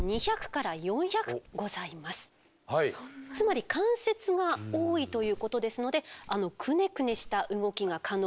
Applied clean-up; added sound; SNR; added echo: none; Thump, thud; 16 dB; none.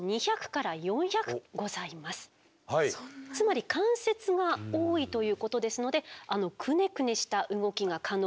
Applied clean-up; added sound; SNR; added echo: none; none; none; none.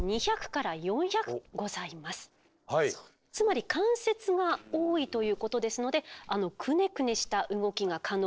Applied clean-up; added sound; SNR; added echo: neural separator model SepFormer DNS4.